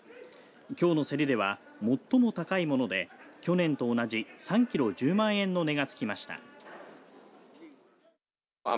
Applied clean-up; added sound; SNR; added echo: none; none; none; none.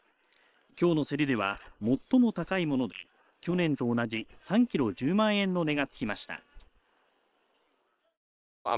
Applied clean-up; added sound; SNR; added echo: neural separator model SepFormer WHAM!.